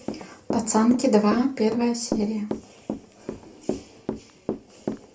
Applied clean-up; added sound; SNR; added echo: none; Walk, footsteps / Run; 8 dB; reverberation time 0.3 s.